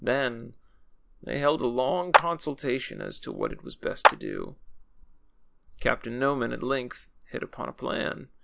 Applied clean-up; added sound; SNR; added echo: none; Clapping; -3 dB; none.